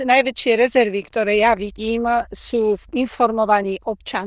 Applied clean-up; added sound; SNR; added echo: neural diffusion model UNIVERSE++.